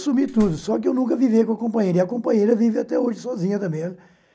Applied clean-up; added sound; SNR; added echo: none; Slam; 19 dB; none.